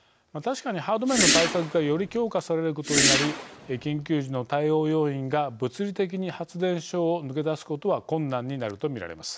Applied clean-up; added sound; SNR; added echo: none; Whoosh, swoosh, swish; -1 dB; none.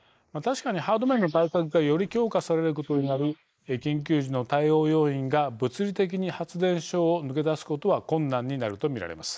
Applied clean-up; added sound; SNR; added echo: neural mask model Resemble Enhance denoiser.